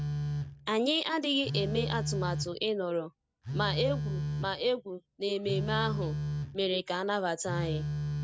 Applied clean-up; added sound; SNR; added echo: none; Telephone; 3 dB; none.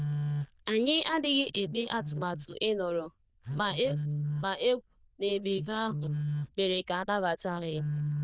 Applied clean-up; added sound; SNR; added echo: neural diffusion model UNIVERSE++.